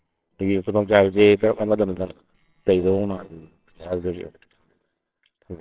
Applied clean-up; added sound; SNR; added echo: neural separator model SepFormer WHAMR!.